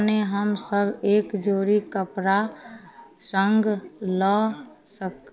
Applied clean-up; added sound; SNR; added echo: none; none; none; none.